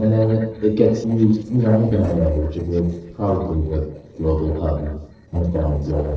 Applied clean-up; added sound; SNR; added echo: neural separator model SepFormer DNS4.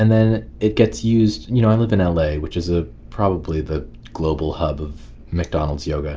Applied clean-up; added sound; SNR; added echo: none; none; none; none.